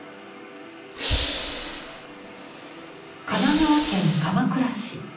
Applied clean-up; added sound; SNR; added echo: none; Hiss / Breathing; 4 dB; reverberation time 0.6 s.